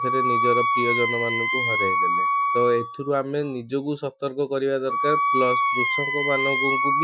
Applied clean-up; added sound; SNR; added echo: classical method Wiener filter.